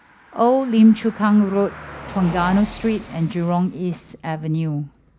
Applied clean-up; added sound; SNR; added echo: none; Car passing by; 18 dB; none.